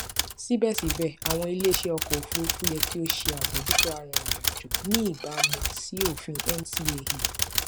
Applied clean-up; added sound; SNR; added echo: none; Dishes, pots, and pans + Typewriter; -2 dB; none.